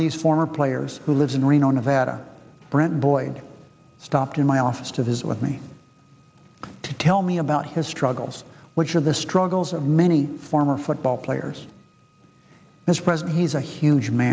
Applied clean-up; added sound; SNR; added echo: none; none; none; none.